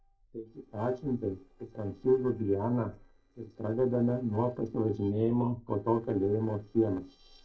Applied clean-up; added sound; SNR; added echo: neural separator model SepFormer DNS4.